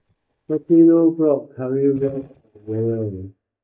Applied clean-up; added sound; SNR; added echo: neural mask model DeepFilterNet 3.